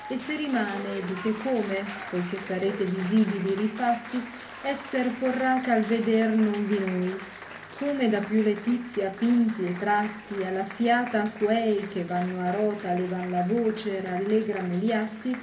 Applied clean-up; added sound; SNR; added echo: none; Applause; 15 dB; reverberation time 0.3 s.